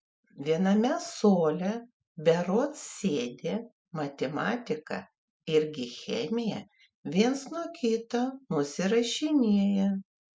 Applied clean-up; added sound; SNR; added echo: none; none; none; none.